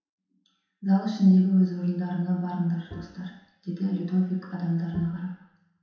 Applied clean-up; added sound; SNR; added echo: none; Bowed string instrument; 20 dB; reverberation time 0.7 s.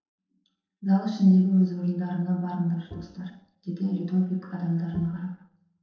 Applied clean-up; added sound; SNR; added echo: neural separator model SepFormer DNS4.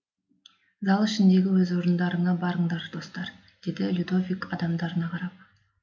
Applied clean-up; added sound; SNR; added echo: none; none; none; none.